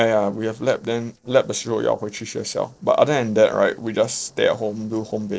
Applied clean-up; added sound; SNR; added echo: neural separator model SepFormer DNS4.